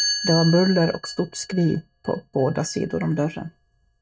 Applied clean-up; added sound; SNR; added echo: neural mask model RNNoise.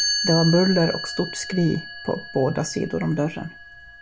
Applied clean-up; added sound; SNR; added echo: none; Chime; 7 dB; none.